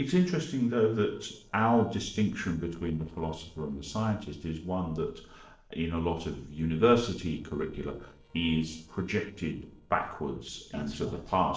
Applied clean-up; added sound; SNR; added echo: neural separator model SepFormer DNS4.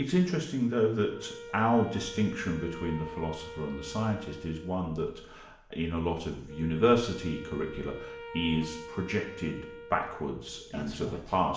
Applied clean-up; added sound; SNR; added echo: none; Wind instrument, woodwind instrument; 15 dB; reverberation time 0.7 s.